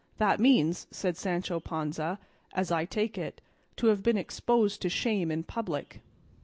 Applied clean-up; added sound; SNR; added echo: none; none; none; none.